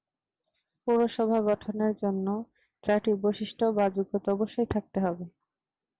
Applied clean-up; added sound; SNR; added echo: none; none; none; none.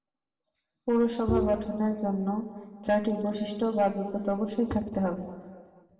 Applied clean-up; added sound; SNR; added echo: none; Bowed string instrument; 4 dB; reverberation time 1.7 s.